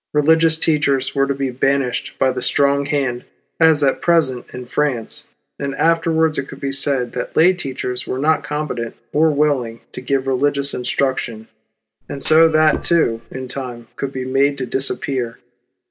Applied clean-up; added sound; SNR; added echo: none; Thump, thud; 11 dB; none.